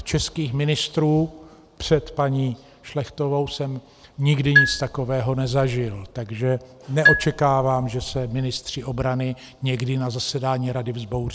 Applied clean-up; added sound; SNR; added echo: none; Marimba, xylophone; 1 dB; none.